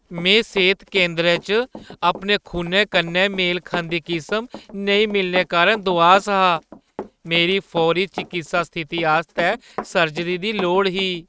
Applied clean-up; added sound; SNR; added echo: neural mask model RNNoise.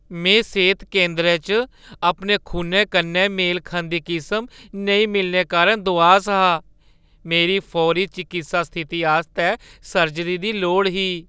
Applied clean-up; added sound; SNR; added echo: none; none; none; none.